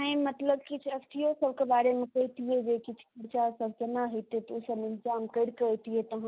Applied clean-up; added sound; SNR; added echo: none; none; none; none.